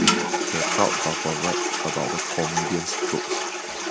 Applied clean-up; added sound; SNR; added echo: none; Toilet flush; -4 dB; none.